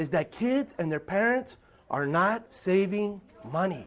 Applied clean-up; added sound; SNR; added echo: none; none; none; none.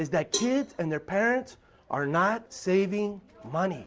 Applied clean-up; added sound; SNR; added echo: none; Cowbell; 11 dB; none.